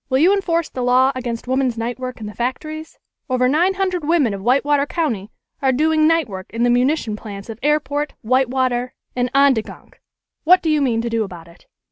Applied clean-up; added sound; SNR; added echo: none; none; none; none.